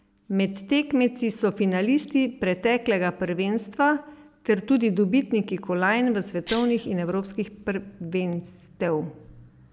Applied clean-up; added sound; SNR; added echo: none; Cough; 18 dB; none.